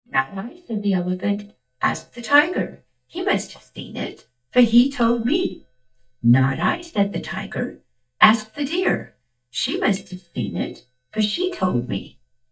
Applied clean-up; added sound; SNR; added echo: neural mask model DeepFilterNet 3.